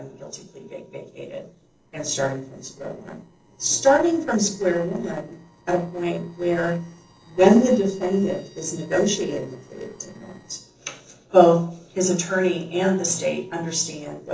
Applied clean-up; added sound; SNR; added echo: neural separator model SepFormer DNS4.